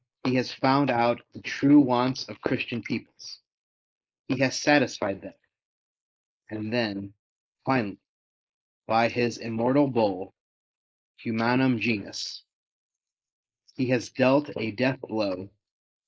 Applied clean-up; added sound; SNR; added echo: neural mask model Resemble Enhance denoiser.